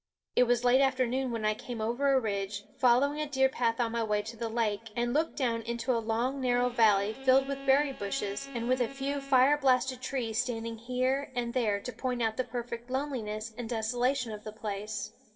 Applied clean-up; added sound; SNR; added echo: neural separator model SepFormer DNS4.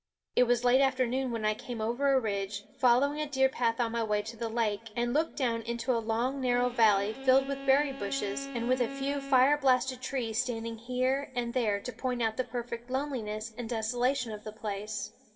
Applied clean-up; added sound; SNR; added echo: none; Bowed string instrument; 12 dB; reverberation time 1.7 s.